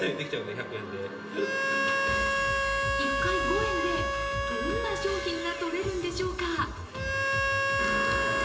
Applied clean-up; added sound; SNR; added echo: none; Harmonica; -2 dB; reverberation time 0.6 s.